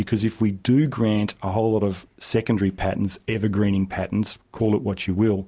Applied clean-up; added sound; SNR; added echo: none; none; none; none.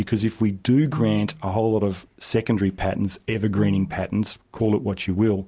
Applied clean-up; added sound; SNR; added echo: none; Piano; 10 dB; none.